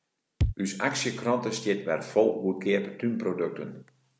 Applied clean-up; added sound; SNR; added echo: none; Bass drum; 0 dB; none.